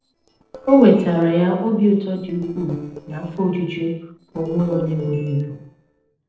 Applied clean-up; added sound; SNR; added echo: neural separator model SepFormer DNS4.